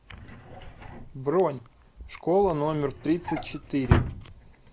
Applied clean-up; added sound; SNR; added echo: none; Drawer open or close; 4 dB; none.